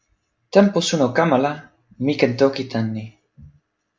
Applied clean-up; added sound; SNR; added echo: none; none; none; none.